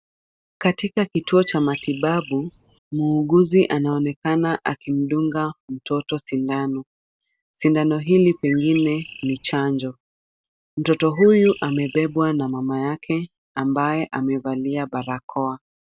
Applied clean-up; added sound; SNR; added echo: none; Bird; 17 dB; none.